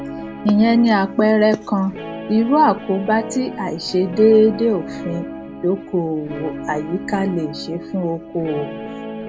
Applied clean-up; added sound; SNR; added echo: none; Guitar; 11 dB; none.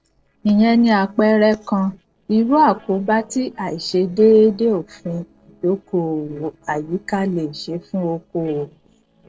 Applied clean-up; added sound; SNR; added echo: neural separator model SepFormer DNS4.